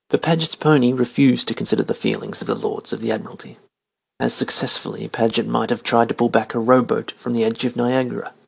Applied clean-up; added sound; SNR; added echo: none; none; none; none.